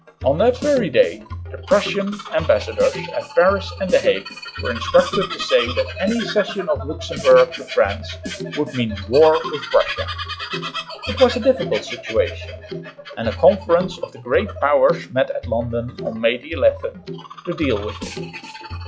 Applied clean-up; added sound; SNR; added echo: classical method log-MMSE.